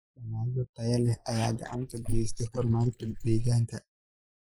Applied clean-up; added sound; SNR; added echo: neural mask model Resemble Enhance denoiser.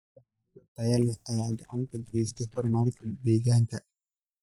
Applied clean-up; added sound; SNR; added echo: neural mask model DeepFilterNet 3.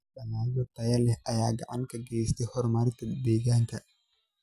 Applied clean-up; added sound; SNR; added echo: none; none; none; none.